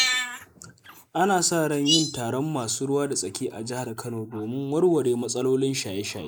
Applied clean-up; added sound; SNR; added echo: neural mask model Resemble Enhance denoiser.